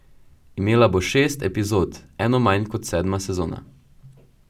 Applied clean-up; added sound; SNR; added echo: none; none; none; none.